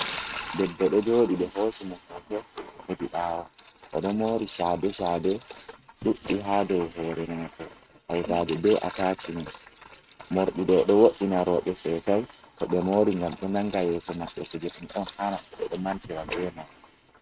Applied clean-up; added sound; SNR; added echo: neural mask model RNNoise.